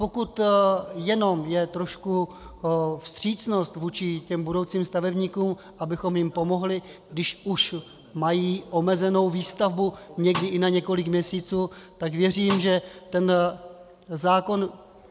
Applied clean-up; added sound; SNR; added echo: none; Snare drum; 11 dB; none.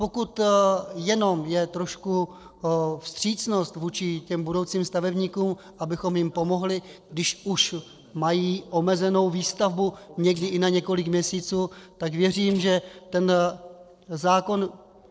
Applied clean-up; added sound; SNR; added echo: neural separator model SepFormer DNS4.